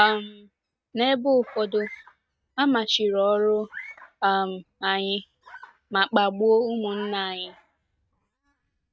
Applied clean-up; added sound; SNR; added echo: neural mask model RNNoise.